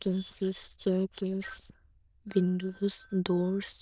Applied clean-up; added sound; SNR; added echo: neural diffusion model UNIVERSE++.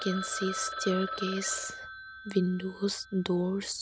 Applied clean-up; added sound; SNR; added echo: none; Telephone; 8 dB; none.